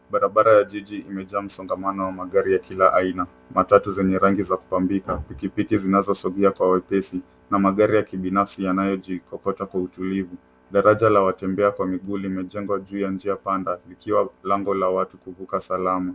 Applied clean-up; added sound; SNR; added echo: none; none; none; none.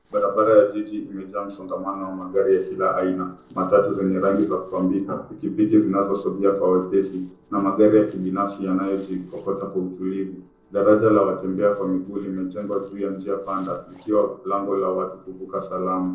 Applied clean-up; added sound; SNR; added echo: neural separator model SepFormer DNS4.